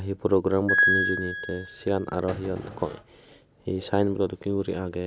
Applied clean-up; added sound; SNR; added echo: none; Piano; -1 dB; none.